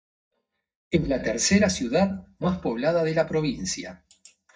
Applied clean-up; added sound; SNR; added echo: neural mask model DeepFilterNet 3.